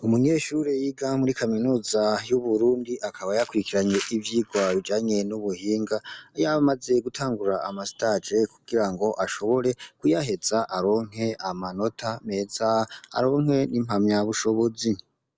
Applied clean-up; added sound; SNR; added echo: none; none; none; none.